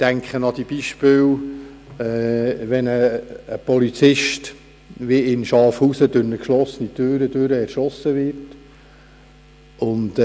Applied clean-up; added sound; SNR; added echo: none; none; none; none.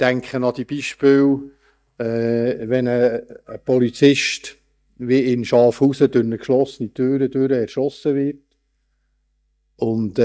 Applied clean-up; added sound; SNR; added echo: neural mask model DeepFilterNet 3.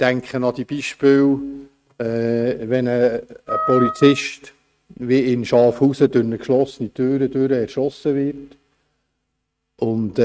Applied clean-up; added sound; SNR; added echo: neural mask model RNNoise.